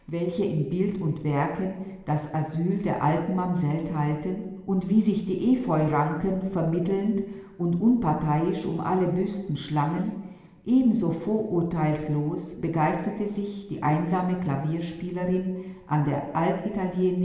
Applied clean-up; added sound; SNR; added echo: none; none; none; reverberation time 1.1 s.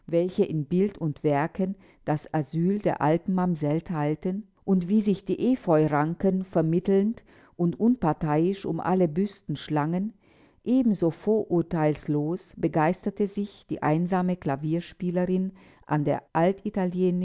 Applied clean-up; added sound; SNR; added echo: none; none; none; none.